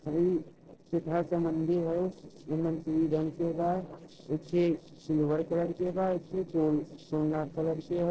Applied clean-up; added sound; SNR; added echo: neural separator model SepFormer DNS4.